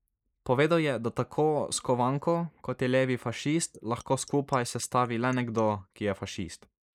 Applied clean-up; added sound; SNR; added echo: neural mask model Resemble Enhance denoiser.